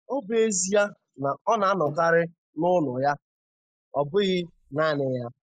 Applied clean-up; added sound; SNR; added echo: neural mask model Resemble Enhance denoiser.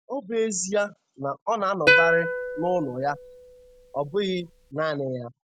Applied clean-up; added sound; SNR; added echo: none; Plucked string instrument; -2 dB; none.